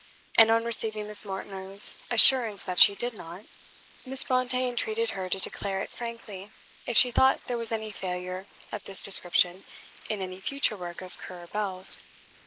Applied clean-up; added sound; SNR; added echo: neural mask model Resemble Enhance denoiser.